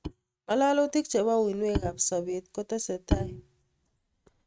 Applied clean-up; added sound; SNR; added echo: neural mask model RNNoise.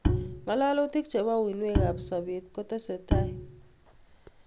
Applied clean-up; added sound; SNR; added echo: none; Bowed string instrument; 1 dB; none.